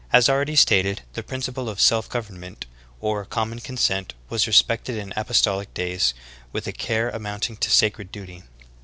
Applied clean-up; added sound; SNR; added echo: none; none; none; none.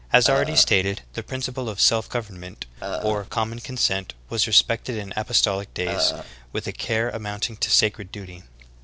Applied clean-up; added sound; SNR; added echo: none; Burping, eructation; 5 dB; none.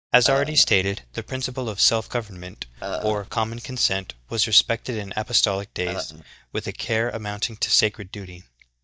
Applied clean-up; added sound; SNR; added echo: neural mask model DeepFilterNet 3.